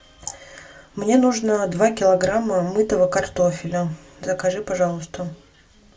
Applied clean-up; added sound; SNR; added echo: none; none; none; none.